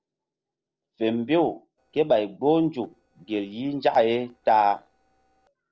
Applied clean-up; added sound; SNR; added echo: neural separator model SepFormer DNS4.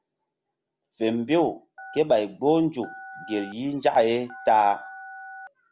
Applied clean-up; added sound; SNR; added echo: none; Telephone; 18 dB; none.